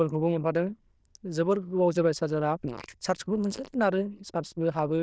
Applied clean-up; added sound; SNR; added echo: neural diffusion model UNIVERSE++.